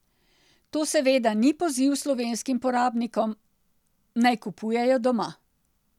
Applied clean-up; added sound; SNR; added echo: none; none; none; none.